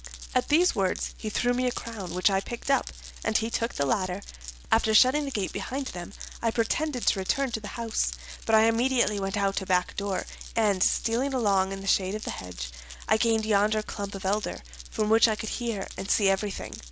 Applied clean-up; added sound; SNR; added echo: none; Glass; 15 dB; none.